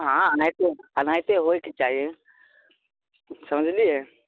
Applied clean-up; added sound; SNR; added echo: none; none; none; none.